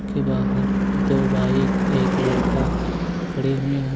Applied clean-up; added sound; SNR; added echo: none; Car passing by / Engine / Truck; -4 dB; none.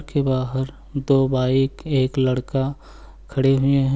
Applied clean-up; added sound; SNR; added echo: none; none; none; none.